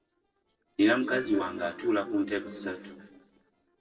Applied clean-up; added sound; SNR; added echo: neural separator model SepFormer DNS4.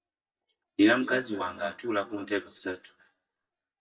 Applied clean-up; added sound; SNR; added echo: neural mask model DeepFilterNet 3.